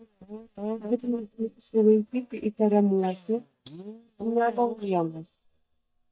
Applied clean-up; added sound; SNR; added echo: neural mask model DeepFilterNet 3.